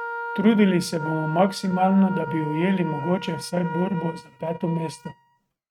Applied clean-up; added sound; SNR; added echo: neural mask model RNNoise.